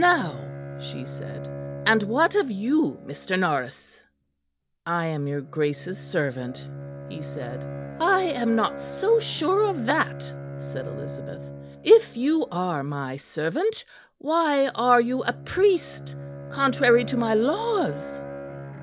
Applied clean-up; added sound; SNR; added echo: none; Bowed string instrument; 13 dB; none.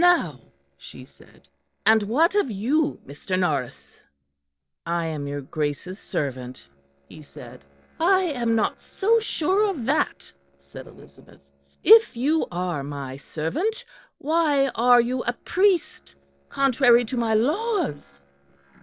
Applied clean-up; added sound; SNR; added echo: neural separator model SepFormer DNS4.